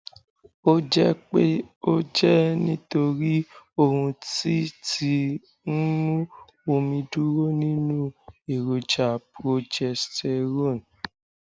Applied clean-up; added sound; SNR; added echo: none; none; none; none.